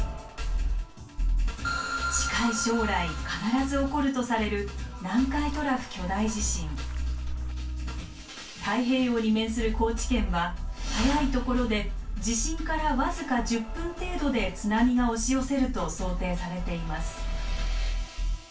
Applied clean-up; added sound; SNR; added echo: none; Splash, splatter; 13 dB; reverberation time 0.2 s.